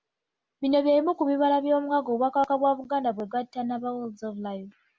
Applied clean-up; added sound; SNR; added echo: none; none; none; none.